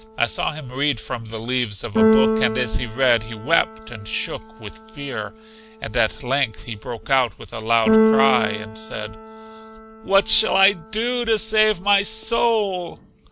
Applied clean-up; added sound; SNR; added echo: none; Keyboard (musical); 3 dB; none.